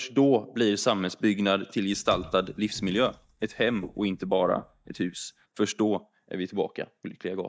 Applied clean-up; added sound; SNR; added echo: neural mask model DeepFilterNet 3.